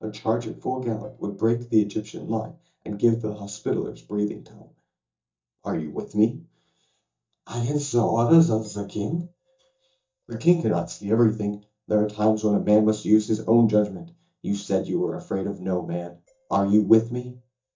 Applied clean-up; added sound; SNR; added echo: neural mask model DeepFilterNet 3.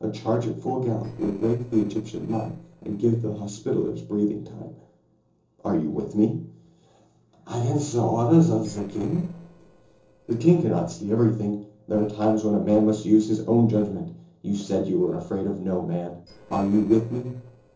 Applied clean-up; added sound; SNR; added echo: neural separator model SepFormer DNS4.